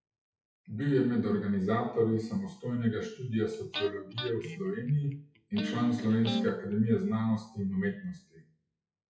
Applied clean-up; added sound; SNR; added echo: classical method WPE with log-MMSE.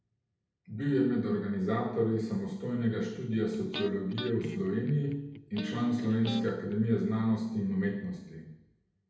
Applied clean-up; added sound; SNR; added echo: none; Electric guitar; 11 dB; reverberation time 0.8 s.